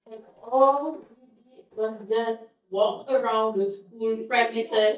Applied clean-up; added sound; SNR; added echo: neural mask model DeepFilterNet 3.